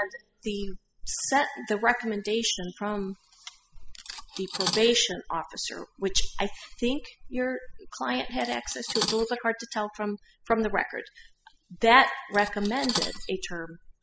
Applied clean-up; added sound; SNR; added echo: classical method spectral subtraction.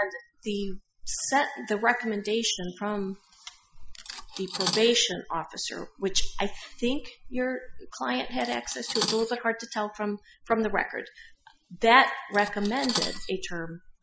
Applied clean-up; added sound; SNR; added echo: classical method Wiener filter.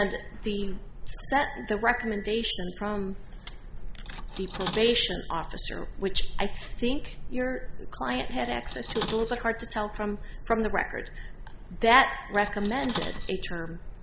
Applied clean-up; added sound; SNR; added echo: none; Cutlery, silverware; 11 dB; none.